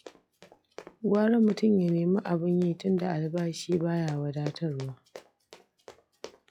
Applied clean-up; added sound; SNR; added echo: classical method log-MMSE.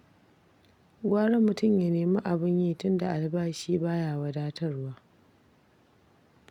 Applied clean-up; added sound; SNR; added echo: none; none; none; none.